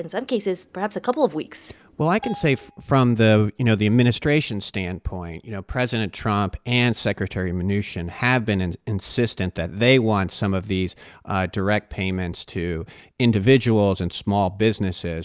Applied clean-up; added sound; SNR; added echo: none; Bell; 20 dB; none.